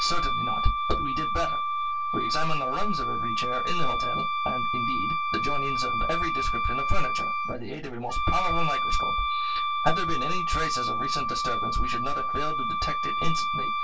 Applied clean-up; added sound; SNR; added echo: none; Wind instrument, woodwind instrument; 0 dB; reverberation time 0.1 s.